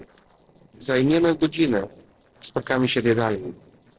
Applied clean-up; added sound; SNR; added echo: neural separator model SepFormer DNS4.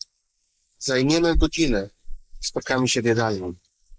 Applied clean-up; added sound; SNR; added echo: neural mask model Resemble Enhance denoiser.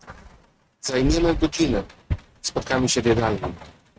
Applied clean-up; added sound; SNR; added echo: neural mask model RNNoise.